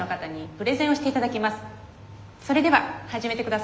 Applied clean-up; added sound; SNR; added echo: none; none; none; none.